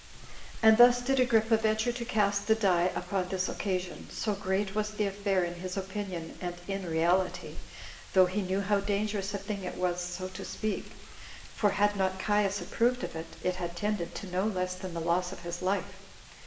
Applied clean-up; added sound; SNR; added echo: none; Wind; 16 dB; reverberation time 0.8 s.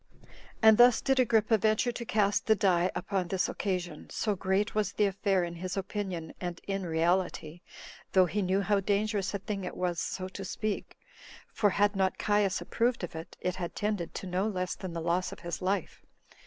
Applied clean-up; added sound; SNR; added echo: none; none; none; none.